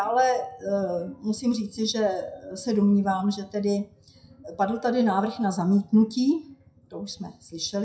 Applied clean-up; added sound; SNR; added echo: classical method WPE with log-MMSE.